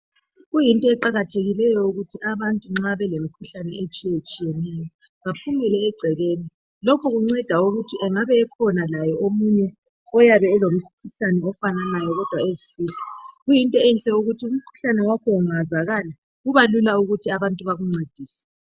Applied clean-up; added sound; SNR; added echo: none; none; none; none.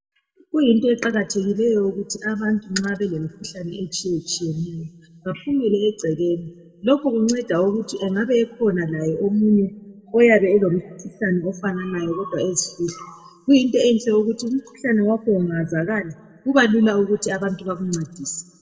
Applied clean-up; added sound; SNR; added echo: none; none; none; reverberation time 0.9 s.